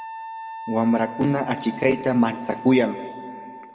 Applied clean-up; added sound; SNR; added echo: none; Wind instrument, woodwind instrument; 13 dB; reverberation time 2.1 s.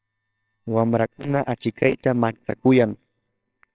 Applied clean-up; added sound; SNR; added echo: neural separator model SepFormer WHAMR!.